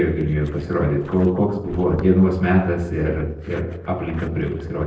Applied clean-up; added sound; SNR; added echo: neural separator model SepFormer DNS4.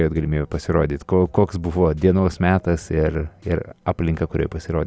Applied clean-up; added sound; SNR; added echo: none; none; none; none.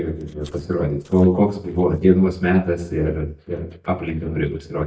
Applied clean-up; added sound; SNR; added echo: neural mask model DeepFilterNet 3.